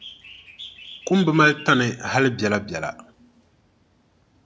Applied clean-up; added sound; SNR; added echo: none; Bird; 19 dB; none.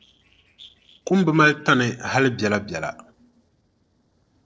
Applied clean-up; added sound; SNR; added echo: neural separator model SepFormer DNS4.